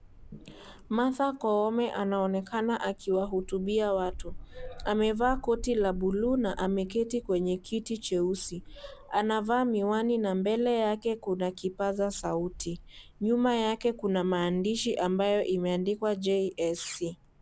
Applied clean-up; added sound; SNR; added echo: none; Wind; 17 dB; none.